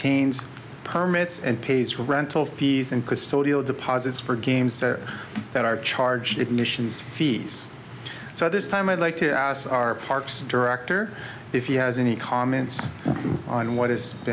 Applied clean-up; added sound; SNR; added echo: none; none; none; none.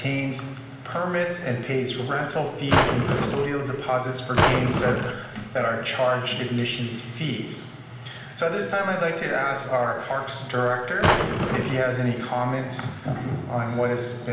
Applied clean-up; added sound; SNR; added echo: none; Drawer open or close; -2 dB; reverberation time 1.2 s.